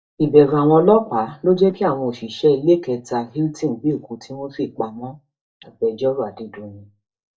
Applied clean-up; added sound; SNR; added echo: neural mask model DeepFilterNet 3.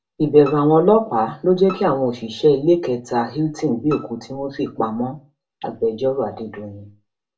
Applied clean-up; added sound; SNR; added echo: none; Bowed string instrument; 19 dB; reverberation time 0.2 s.